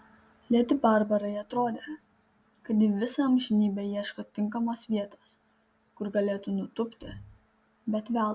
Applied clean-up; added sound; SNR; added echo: none; none; none; none.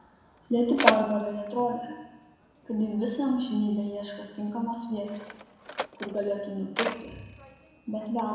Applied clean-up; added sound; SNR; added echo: none; Mechanisms; 6 dB; reverberation time 1.0 s.